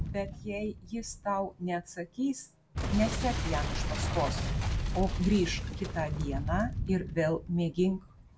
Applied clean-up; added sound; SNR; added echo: none; Boom; 2 dB; none.